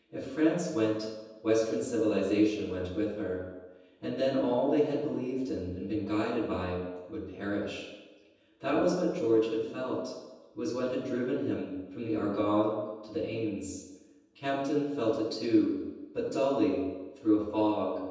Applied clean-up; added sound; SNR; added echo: none; none; none; reverberation time 1.1 s.